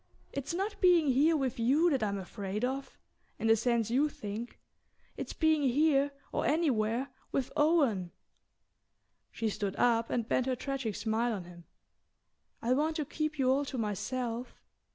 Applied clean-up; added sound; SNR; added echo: none; none; none; none.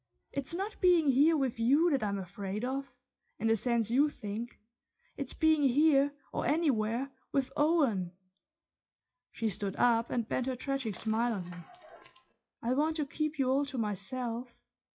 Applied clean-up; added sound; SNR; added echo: classical method WPE with log-MMSE.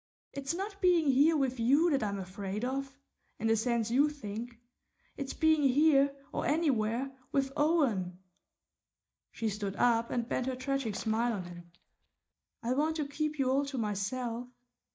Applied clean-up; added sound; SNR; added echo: neural mask model DeepFilterNet 3.